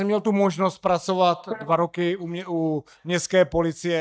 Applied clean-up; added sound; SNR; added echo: neural mask model DeepFilterNet 3.